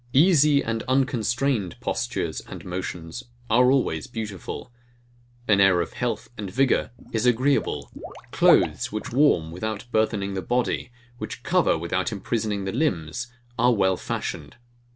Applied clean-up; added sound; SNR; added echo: none; Water / Liquid; 12 dB; none.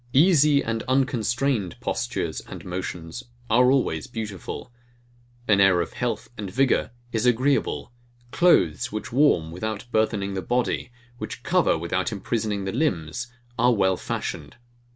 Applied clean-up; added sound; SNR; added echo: none; none; none; none.